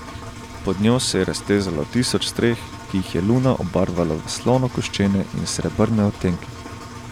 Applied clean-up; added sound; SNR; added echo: none; Engine; 13 dB; none.